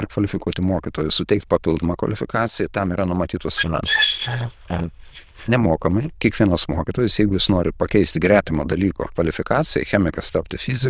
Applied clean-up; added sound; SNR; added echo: neural diffusion model UNIVERSE++.